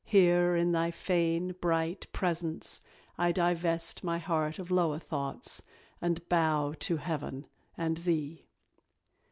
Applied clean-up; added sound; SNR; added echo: none; none; none; none.